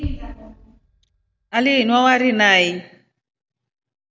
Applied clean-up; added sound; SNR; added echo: none; Bass drum; 17 dB; none.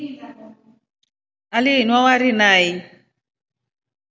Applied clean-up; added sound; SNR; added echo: none; none; none; none.